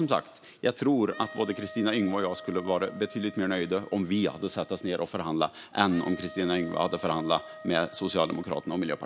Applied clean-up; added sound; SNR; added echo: none; Wind instrument, woodwind instrument; 18 dB; none.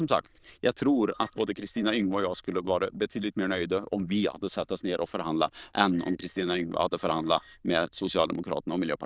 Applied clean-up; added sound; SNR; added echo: neural diffusion model UNIVERSE++.